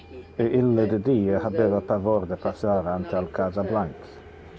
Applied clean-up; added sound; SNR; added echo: none; Subway, metro, underground; 12 dB; none.